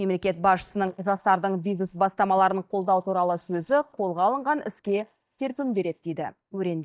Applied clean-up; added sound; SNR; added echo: neural mask model DeepFilterNet 3.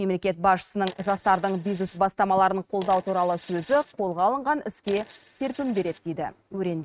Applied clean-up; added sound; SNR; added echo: neural mask model RNNoise.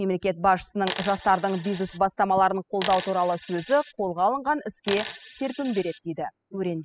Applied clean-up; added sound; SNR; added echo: classical method spectral subtraction.